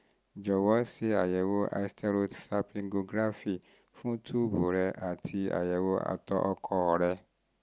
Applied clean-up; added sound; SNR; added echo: none; none; none; none.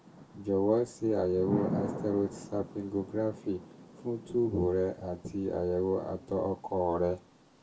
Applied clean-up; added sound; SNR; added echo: none; Thunder / Rain; 11 dB; reverberation time 0.2 s.